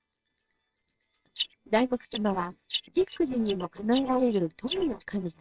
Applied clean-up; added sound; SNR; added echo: neural separator model SepFormer WHAMR!.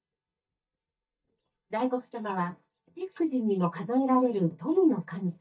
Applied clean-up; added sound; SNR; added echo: neural mask model DeepFilterNet 3.